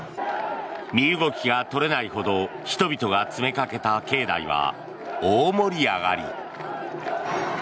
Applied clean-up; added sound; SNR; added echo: none; none; none; none.